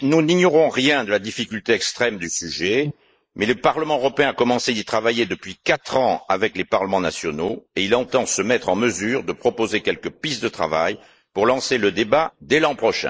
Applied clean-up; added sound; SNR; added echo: neural mask model Resemble Enhance denoiser.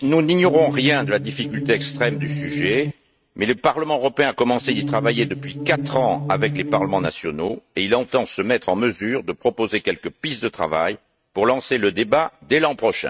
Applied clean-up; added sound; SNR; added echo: neural mask model RNNoise.